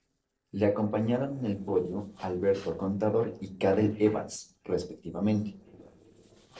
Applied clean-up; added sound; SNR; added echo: neural separator model SepFormer DNS4.